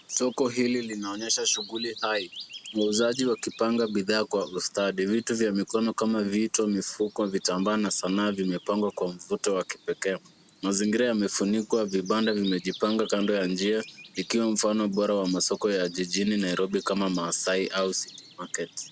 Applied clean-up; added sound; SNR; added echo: none; Bird vocalization, bird call, bird song; 19 dB; none.